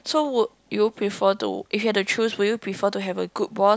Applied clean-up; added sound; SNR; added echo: none; none; none; none.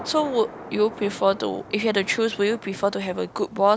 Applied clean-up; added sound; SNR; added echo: none; Thunder; 17 dB; none.